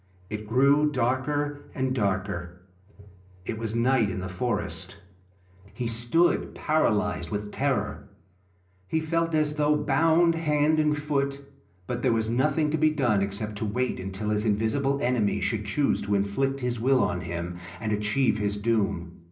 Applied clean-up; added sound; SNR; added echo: none; none; none; reverberation time 0.5 s.